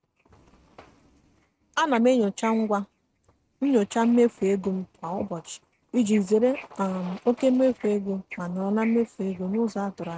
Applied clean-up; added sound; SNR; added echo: neural mask model RNNoise.